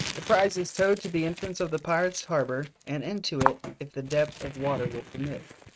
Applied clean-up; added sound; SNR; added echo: neural mask model RNNoise.